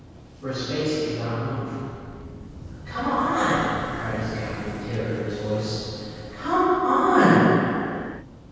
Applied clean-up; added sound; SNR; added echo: none; Waves, surf / Wind; 15 dB; reverberation time 2.2 s.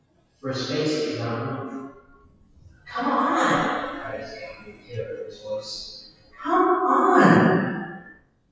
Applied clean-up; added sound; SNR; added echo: classical method WPE with log-MMSE.